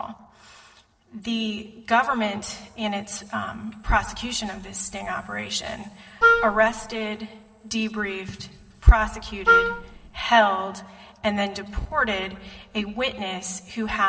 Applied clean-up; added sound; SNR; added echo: neural separator model SepFormer DNS4.